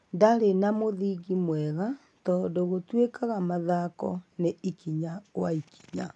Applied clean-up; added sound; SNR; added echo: none; none; none; none.